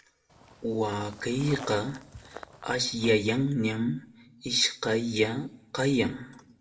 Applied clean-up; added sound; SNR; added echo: none; Walk, footsteps; 18 dB; reverberation time 0.4 s.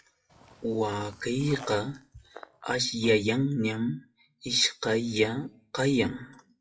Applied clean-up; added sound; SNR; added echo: classical method WPE with log-MMSE.